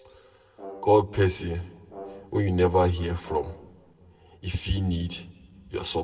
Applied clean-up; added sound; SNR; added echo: none; Brass instrument; 18 dB; reverberation time 1.7 s.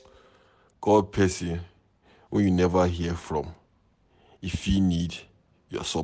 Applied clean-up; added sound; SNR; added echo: none; none; none; none.